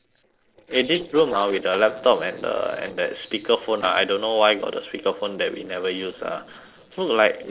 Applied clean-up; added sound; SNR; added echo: neural separator model SepFormer DNS4.